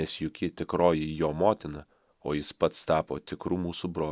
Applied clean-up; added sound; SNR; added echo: none; none; none; none.